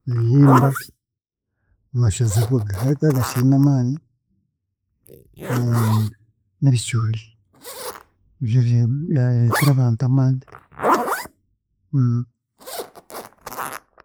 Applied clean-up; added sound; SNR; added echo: neural mask model Resemble Enhance denoiser.